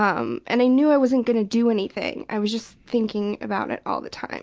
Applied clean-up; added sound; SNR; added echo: none; none; none; none.